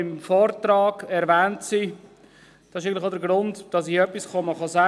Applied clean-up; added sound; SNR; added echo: none; none; none; none.